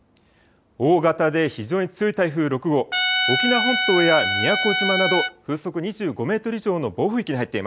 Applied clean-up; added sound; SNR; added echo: none; Trumpet; 0 dB; none.